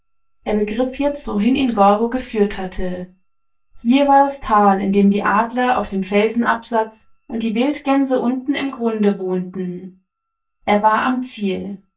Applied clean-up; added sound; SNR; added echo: neural mask model DeepFilterNet 3.